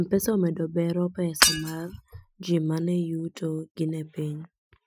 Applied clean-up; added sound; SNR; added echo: classical method Wiener filter.